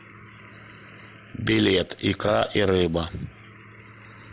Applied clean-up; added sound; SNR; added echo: none; none; none; none.